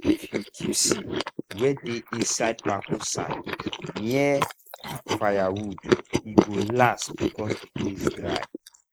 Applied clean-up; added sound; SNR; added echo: neural mask model Resemble Enhance denoiser.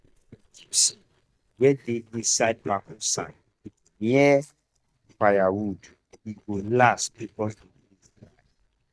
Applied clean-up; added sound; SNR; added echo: neural mask model DeepFilterNet 3.